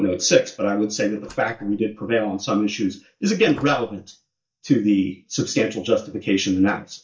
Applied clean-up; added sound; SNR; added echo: neural mask model DeepFilterNet 3.